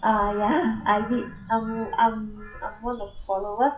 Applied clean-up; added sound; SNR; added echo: classical method WPE with log-MMSE.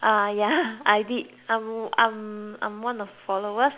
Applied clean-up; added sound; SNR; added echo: none; none; none; none.